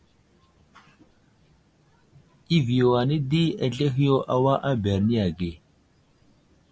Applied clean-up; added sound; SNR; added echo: none; none; none; none.